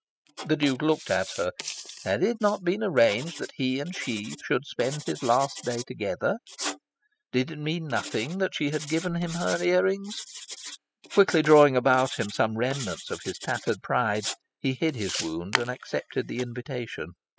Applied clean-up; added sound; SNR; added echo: classical method spectral subtraction.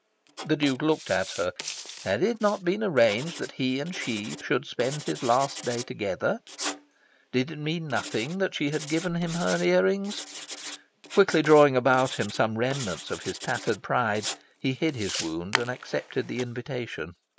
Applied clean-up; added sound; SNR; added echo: none; Writing; 13 dB; none.